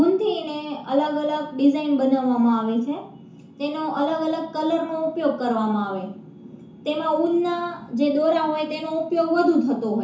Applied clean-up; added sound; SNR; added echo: none; none; none; reverberation time 0.9 s.